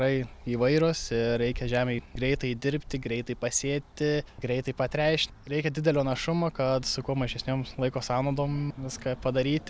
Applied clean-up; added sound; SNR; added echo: none; none; none; none.